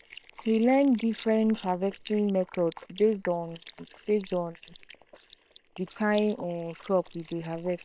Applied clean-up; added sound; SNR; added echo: neural separator model SepFormer WHAM!.